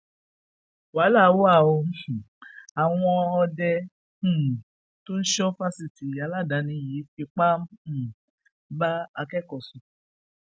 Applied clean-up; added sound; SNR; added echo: none; none; none; none.